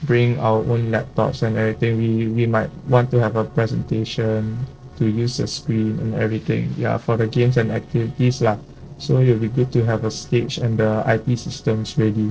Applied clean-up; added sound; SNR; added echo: neural separator model SepFormer DNS4.